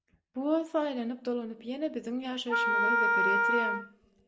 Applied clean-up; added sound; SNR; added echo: none; Wind instrument, woodwind instrument; -5 dB; reverberation time 2.0 s.